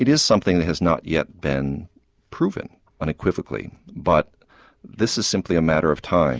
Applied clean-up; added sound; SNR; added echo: none; none; none; none.